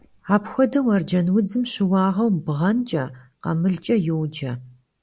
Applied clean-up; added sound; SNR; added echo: none; none; none; none.